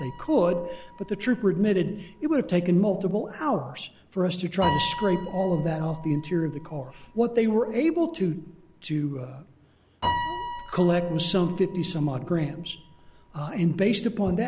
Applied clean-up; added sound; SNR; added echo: none; Piano; 12 dB; none.